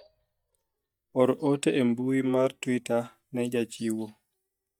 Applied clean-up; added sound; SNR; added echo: neural mask model DeepFilterNet 3.